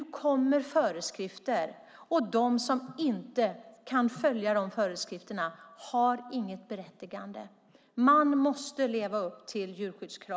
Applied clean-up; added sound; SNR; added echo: none; none; none; none.